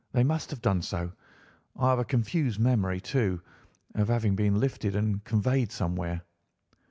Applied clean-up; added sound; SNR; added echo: none; none; none; none.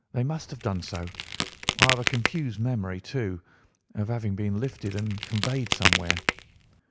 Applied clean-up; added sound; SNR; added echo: none; Crack; -1 dB; none.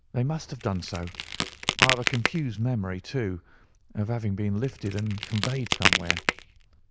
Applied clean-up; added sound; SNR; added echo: neural diffusion model UNIVERSE++.